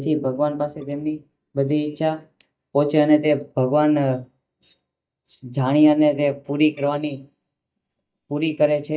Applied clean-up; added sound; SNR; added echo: neural mask model DeepFilterNet 3.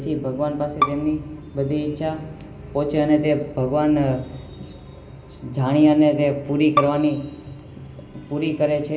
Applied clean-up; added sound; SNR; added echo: none; Bowed string instrument; 8 dB; reverberation time 0.5 s.